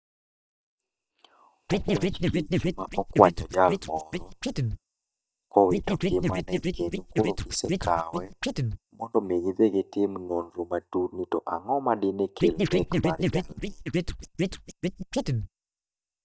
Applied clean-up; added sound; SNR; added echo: neural mask model DeepFilterNet 3.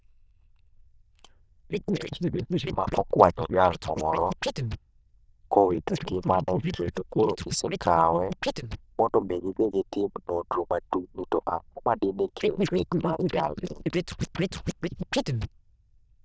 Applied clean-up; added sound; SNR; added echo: neural diffusion model UNIVERSE++.